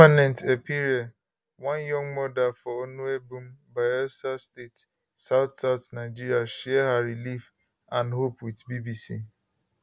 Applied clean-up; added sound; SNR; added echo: none; none; none; none.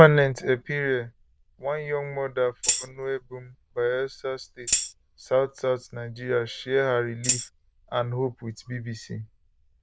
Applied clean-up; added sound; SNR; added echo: neural diffusion model UNIVERSE++.